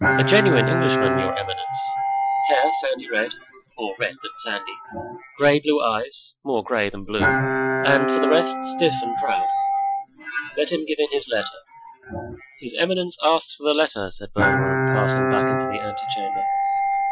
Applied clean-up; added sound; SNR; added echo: classical method Wiener filter.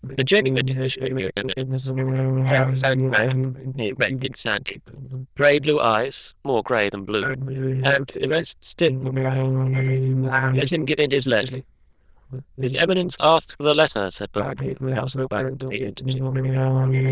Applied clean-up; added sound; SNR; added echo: neural diffusion model UNIVERSE++.